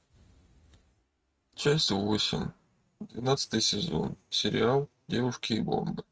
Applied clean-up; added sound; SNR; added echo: neural mask model RNNoise.